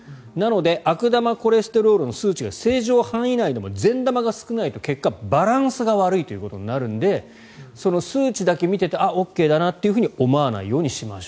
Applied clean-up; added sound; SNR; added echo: none; none; none; none.